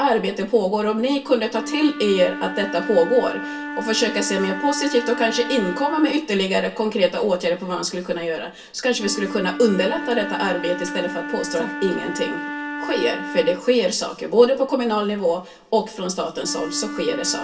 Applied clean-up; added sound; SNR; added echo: none; Wind instrument, woodwind instrument; 10 dB; reverberation time 0.2 s.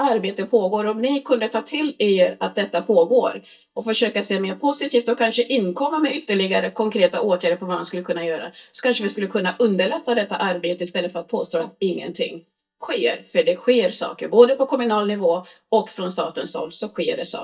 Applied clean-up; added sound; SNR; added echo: neural mask model DeepFilterNet 3.